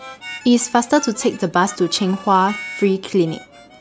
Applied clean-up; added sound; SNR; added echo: none; Harmonica; 17 dB; none.